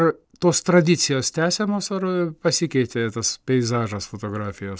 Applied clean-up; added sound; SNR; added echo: none; none; none; none.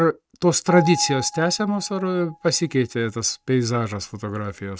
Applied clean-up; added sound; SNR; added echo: neural mask model RNNoise.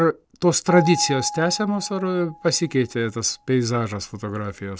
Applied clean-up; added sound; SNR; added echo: none; Piano; 12 dB; none.